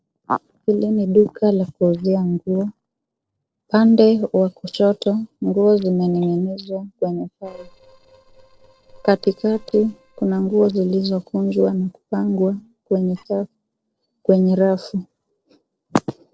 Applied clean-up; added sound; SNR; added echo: neural separator model SepFormer DNS4.